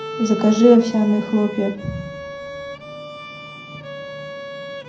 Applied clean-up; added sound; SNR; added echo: none; Bowed string instrument; 11 dB; reverberation time 0.5 s.